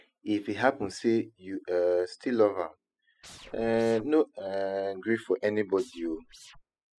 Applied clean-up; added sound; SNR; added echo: classical method spectral subtraction.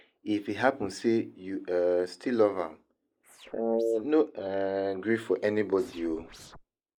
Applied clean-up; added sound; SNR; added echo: neural mask model Resemble Enhance denoiser.